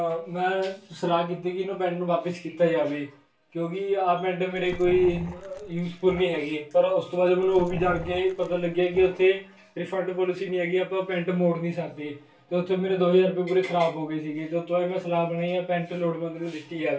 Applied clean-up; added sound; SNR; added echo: none; Growling; 14 dB; reverberation time 0.3 s.